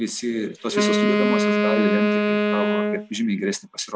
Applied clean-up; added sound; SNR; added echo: neural mask model RNNoise.